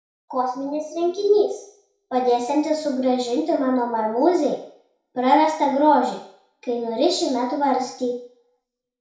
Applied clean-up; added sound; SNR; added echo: none; none; none; reverberation time 0.6 s.